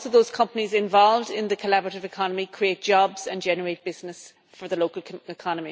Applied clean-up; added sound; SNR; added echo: none; none; none; none.